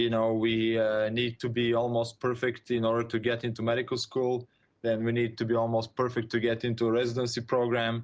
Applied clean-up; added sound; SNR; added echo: none; none; none; none.